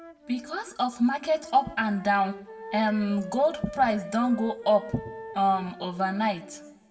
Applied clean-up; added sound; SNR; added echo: none; Wind instrument, woodwind instrument; 17 dB; reverberation time 0.8 s.